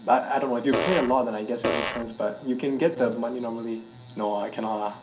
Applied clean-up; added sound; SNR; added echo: none; Fart; 1 dB; reverberation time 0.3 s.